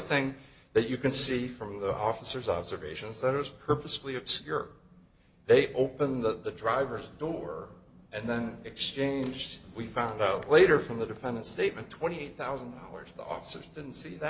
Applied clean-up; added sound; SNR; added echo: none; none; none; none.